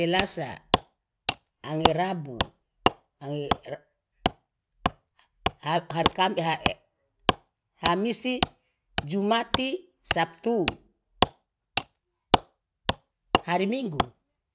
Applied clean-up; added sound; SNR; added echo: none; Wood; 1 dB; none.